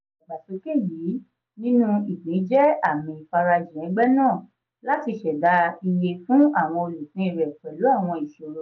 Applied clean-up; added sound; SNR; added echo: none; none; none; none.